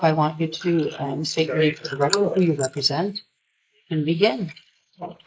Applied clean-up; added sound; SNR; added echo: neural mask model Resemble Enhance denoiser.